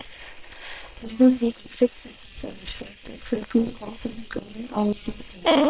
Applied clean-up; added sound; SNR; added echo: neural separator model SepFormer WHAM!.